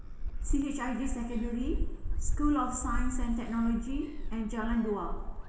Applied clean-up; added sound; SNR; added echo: none; Gull, seagull; -1 dB; reverberation time 1.7 s.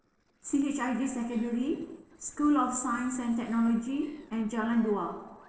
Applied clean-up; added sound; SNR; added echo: neural separator model SepFormer DNS4.